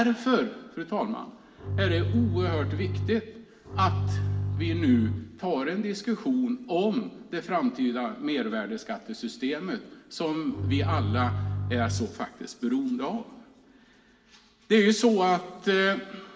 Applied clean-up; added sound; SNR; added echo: none; Bowed string instrument; 1 dB; reverberation time 2.2 s.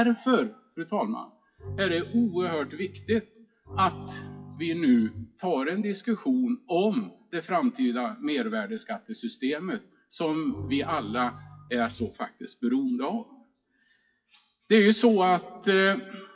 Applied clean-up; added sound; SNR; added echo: classical method WPE with log-MMSE.